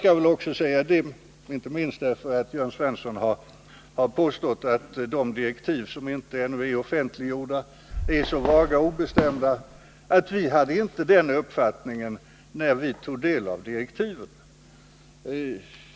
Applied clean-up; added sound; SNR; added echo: none; Fireworks; 7 dB; none.